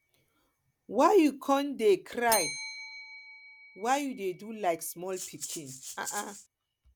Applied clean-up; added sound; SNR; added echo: none; Bell + Rattle (instrument); 12 dB; none.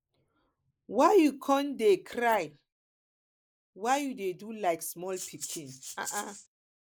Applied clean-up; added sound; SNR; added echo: neural mask model Resemble Enhance denoiser.